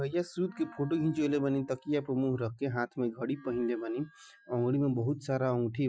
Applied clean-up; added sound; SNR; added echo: classical method Wiener filter.